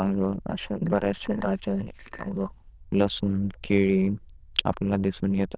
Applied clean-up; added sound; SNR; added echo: neural diffusion model UNIVERSE++.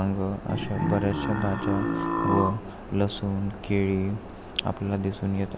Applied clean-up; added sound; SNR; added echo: none; Burping, eructation; 0 dB; none.